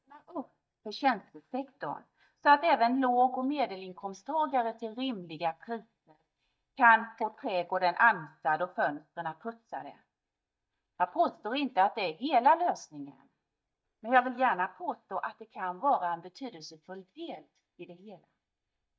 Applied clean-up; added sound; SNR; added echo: neural mask model DeepFilterNet 3.